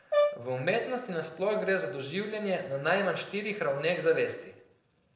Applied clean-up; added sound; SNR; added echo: neural separator model SepFormer DNS4.